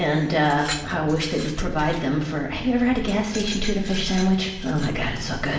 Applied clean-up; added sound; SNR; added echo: none; Glass; 16 dB; reverberation time 1.0 s.